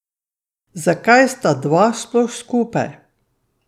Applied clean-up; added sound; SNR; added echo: none; none; none; none.